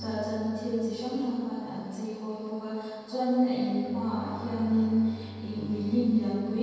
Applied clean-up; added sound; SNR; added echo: none; Bowed string instrument; 17 dB; reverberation time 2.1 s.